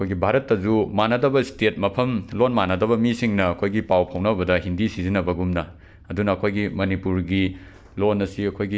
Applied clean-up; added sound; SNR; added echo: none; none; none; none.